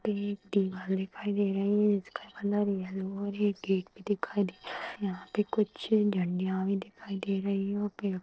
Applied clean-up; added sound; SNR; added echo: neural separator model SepFormer DNS4.